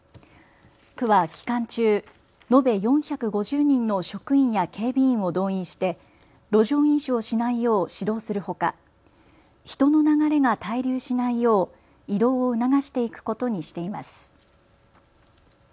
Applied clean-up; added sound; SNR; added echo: none; none; none; none.